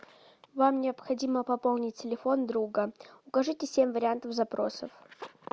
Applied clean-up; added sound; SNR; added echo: none; none; none; none.